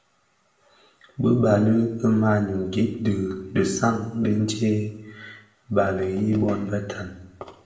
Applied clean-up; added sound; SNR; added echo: none; none; none; reverberation time 0.7 s.